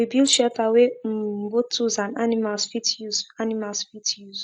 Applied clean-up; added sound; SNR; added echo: neural mask model DeepFilterNet 3.